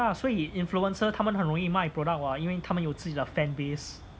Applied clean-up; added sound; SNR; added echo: none; none; none; none.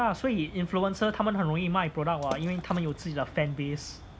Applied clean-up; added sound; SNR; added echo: none; Water / Splash, splatter; 17 dB; none.